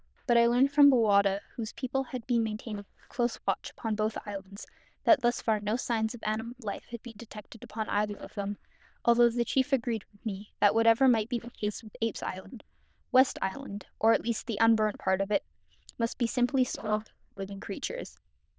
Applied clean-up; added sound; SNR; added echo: neural diffusion model UNIVERSE++.